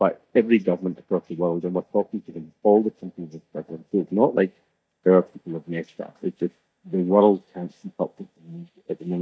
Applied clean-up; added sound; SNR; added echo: neural mask model DeepFilterNet 3.